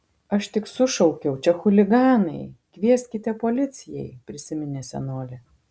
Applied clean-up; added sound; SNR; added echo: none; none; none; none.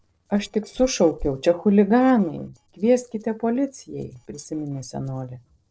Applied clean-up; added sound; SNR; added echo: neural separator model SepFormer DNS4.